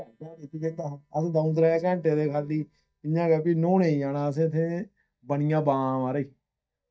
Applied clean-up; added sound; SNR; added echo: neural mask model DeepFilterNet 3.